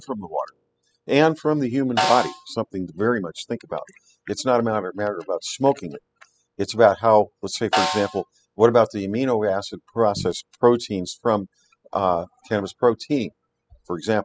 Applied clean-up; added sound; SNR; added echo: classical method spectral subtraction.